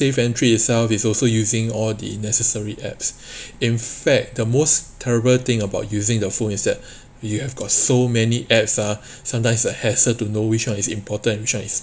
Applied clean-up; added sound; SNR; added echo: none; none; none; none.